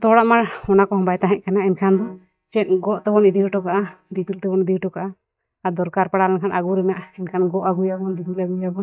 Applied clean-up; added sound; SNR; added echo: neural mask model DeepFilterNet 3.